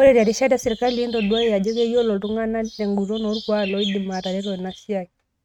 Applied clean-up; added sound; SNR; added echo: neural mask model RNNoise.